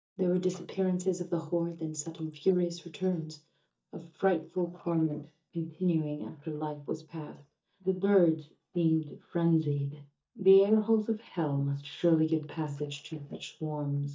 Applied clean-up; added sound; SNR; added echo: neural mask model DeepFilterNet 3.